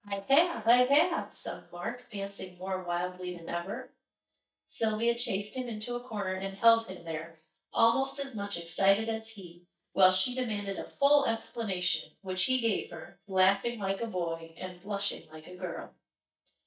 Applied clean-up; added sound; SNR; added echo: neural mask model DeepFilterNet 3.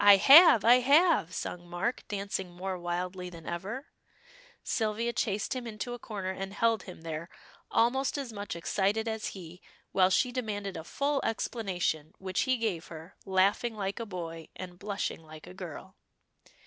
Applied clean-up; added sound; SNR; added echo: none; none; none; none.